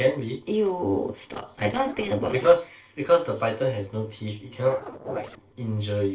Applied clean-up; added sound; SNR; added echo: neural separator model SepFormer DNS4.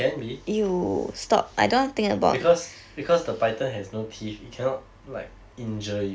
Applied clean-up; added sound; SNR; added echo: none; none; none; none.